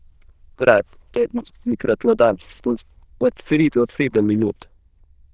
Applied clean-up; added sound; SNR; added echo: neural diffusion model UNIVERSE++.